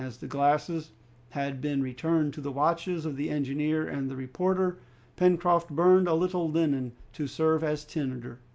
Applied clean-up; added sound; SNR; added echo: none; none; none; none.